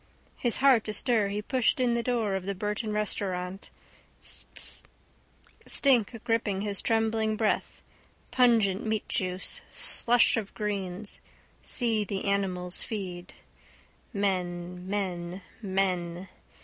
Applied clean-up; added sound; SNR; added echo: none; none; none; none.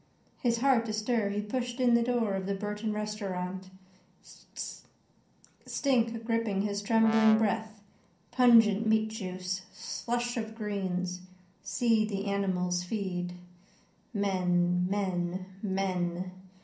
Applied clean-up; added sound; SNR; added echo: none; Brass instrument; 8 dB; reverberation time 0.6 s.